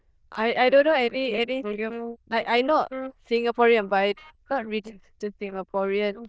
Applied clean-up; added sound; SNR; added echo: neural diffusion model UNIVERSE++.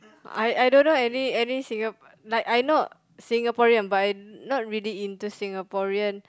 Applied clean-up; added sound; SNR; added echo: none; none; none; none.